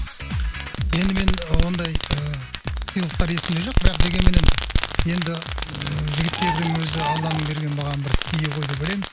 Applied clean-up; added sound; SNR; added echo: none; Fireworks + Bird; -3 dB; none.